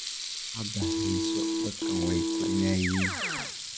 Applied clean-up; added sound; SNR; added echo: none; Keyboard (musical) + Sink (filling or washing) / Water tap, faucet; -2 dB; none.